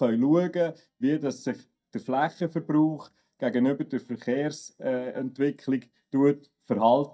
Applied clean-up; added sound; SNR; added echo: neural mask model DeepFilterNet 3.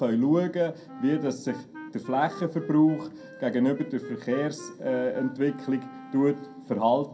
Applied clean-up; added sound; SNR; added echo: none; Wind instrument, woodwind instrument; 17 dB; reverberation time 0.2 s.